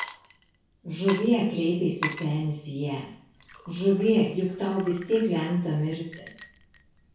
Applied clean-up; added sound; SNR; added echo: none; Water / Liquid; 15 dB; reverberation time 0.6 s.